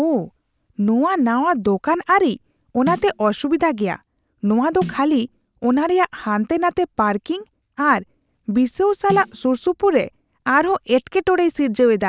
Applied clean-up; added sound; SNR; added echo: none; Snare drum; 15 dB; none.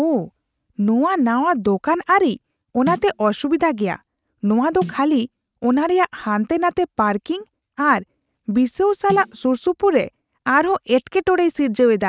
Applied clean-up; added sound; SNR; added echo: neural mask model RNNoise.